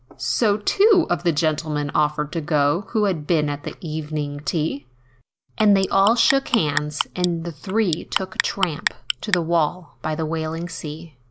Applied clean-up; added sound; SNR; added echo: neural mask model Resemble Enhance denoiser.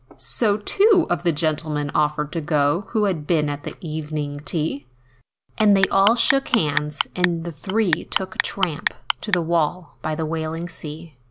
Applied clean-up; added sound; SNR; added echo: none; Clock; 5 dB; none.